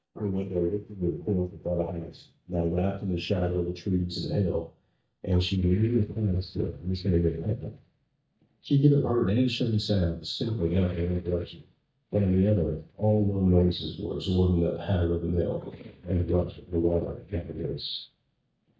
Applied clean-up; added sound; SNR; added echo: neural mask model DeepFilterNet 3.